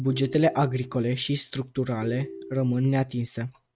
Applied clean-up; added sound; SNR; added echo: neural mask model RNNoise.